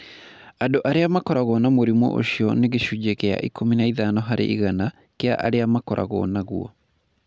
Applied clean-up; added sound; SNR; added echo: none; none; none; none.